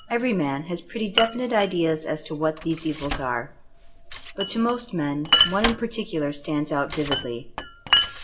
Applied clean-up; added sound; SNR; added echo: none; Glass; 2 dB; reverberation time 0.6 s.